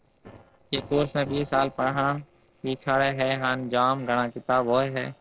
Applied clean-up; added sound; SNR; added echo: neural separator model SepFormer DNS4.